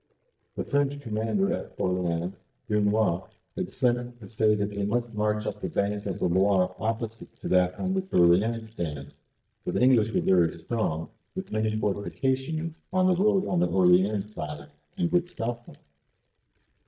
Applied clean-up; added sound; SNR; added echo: neural mask model DeepFilterNet 3.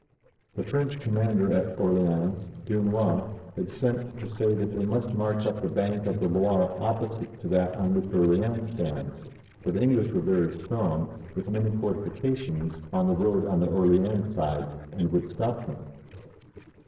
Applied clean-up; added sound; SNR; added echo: neural separator model SepFormer DNS4.